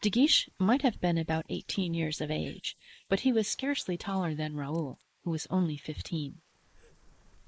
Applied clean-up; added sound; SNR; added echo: neural mask model Resemble Enhance denoiser.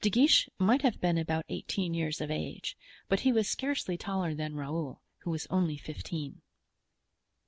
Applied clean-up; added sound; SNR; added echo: none; none; none; none.